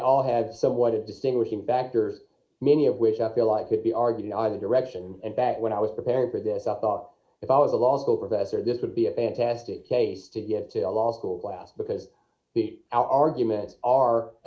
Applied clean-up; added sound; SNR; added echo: neural mask model Resemble Enhance denoiser.